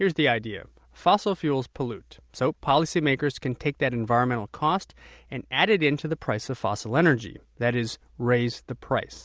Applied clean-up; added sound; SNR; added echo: none; none; none; none.